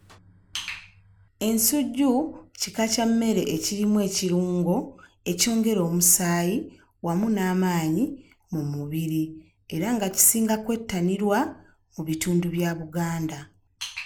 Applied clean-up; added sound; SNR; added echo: none; none; none; none.